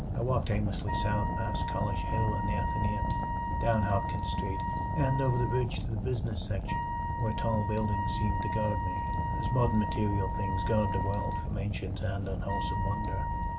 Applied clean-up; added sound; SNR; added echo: none; Wind instrument, woodwind instrument + Fire; -1 dB; none.